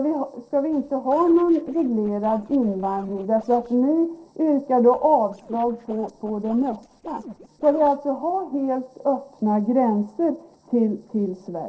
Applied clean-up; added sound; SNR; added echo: neural separator model SepFormer DNS4.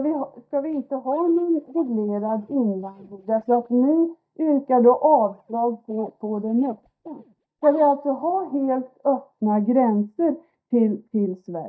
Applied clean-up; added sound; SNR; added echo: neural mask model DeepFilterNet 3.